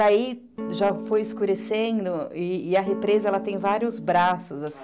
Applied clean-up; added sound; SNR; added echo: none; Electric guitar / Strum; 10 dB; none.